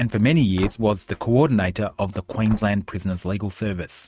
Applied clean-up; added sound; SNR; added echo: neural mask model RNNoise.